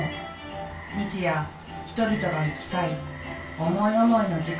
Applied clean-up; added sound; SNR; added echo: none; Frog; 17 dB; reverberation time 0.2 s.